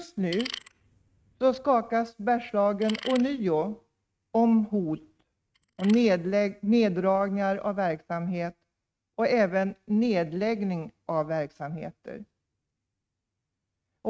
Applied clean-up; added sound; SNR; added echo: neural mask model RNNoise.